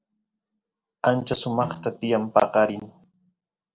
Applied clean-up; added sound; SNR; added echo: neural separator model SepFormer DNS4.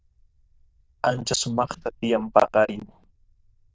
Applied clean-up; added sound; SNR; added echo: neural diffusion model UNIVERSE++.